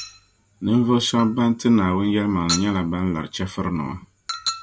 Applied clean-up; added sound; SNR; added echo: none; Chink, clink; 13 dB; none.